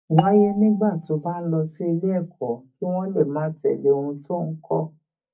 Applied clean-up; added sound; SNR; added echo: neural mask model DeepFilterNet 3.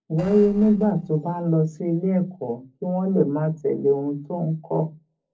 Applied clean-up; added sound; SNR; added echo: neural separator model SepFormer DNS4.